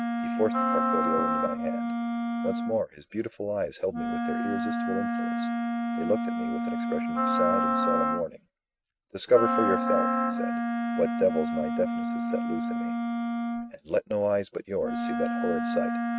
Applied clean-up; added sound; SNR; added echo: neural mask model RNNoise.